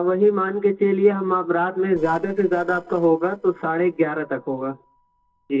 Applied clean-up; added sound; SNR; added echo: neural separator model SepFormer DNS4.